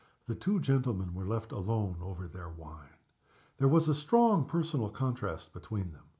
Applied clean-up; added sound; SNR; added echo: none; none; none; none.